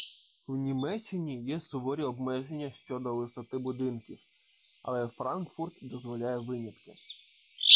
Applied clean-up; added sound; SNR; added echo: classical method log-MMSE.